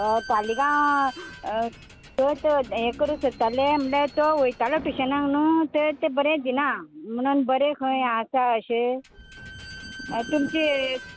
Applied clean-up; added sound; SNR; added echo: none; Squeak / Slam; 18 dB; none.